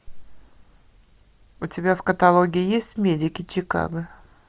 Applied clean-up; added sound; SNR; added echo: none; none; none; none.